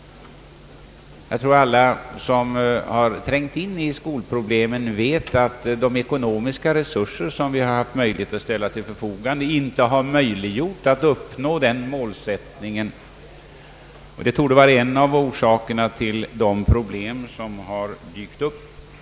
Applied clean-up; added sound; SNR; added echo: none; none; none; none.